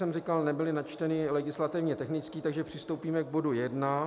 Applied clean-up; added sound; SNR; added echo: none; none; none; none.